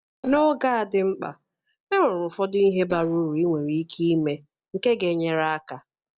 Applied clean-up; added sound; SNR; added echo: neural separator model SepFormer DNS4.